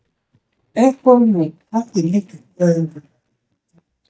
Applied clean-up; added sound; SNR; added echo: neural mask model DeepFilterNet 3.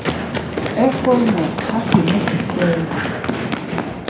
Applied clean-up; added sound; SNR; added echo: none; Run; 2 dB; reverberation time 0.5 s.